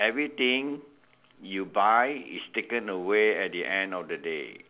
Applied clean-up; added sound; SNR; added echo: none; none; none; none.